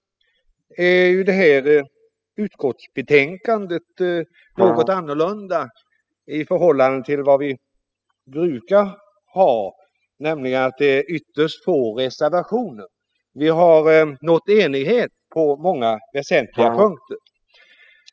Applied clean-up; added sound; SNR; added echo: classical method spectral subtraction.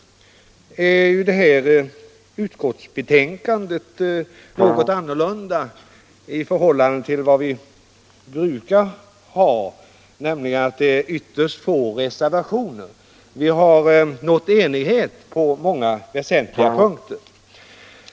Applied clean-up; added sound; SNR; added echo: none; Brass instrument; 3 dB; none.